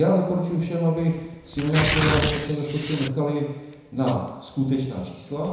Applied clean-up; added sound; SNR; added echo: none; Tearing; 6 dB; reverberation time 1.0 s.